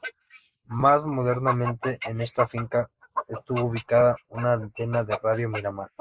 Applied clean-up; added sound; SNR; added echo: neural mask model Resemble Enhance denoiser.